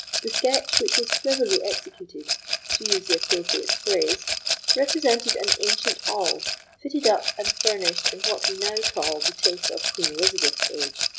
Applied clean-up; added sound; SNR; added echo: none; Rattle / Glass; -2 dB; none.